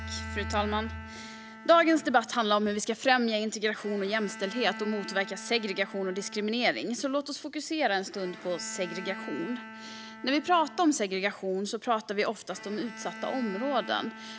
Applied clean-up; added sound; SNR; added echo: none; Bowed string instrument; 15 dB; none.